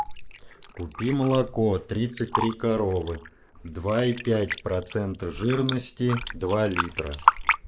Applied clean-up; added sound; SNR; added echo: neural mask model Resemble Enhance denoiser.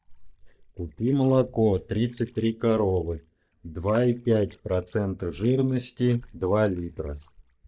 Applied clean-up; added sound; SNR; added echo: neural mask model DeepFilterNet 3.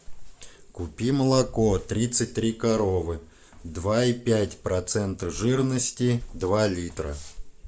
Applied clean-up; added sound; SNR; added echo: none; none; none; none.